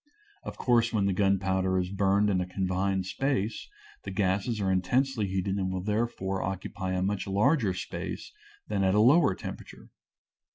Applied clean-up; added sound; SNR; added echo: none; none; none; none.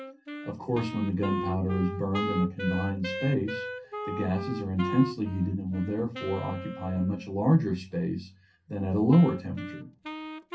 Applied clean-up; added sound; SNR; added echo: none; Wind instrument, woodwind instrument; 10 dB; reverberation time 0.3 s.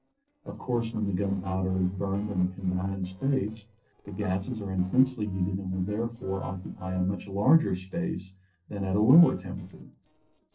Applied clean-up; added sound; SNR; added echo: neural separator model SepFormer DNS4.